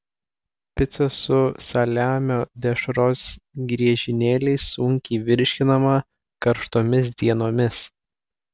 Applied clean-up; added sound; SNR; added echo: none; none; none; none.